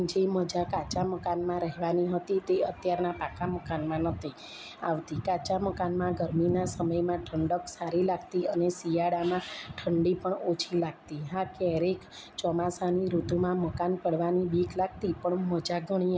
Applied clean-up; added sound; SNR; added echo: none; none; none; none.